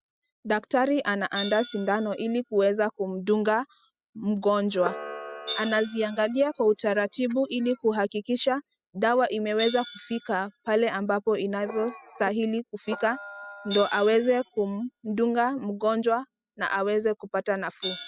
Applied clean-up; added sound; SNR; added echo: classical method spectral subtraction.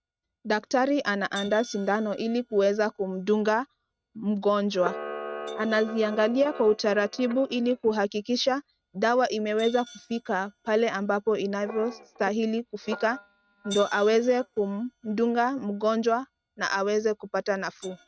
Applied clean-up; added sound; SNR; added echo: neural mask model RNNoise.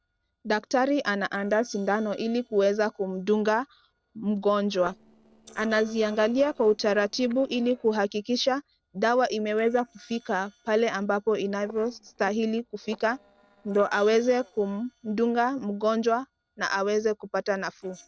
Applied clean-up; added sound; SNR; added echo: neural separator model SepFormer DNS4.